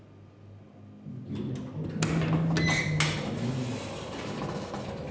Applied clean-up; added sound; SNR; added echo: none; Sliding door; 0 dB; reverberation time 0.9 s.